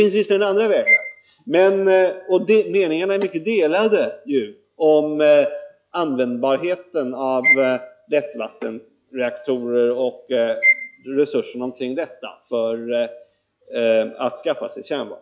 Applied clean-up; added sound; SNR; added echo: classical method log-MMSE.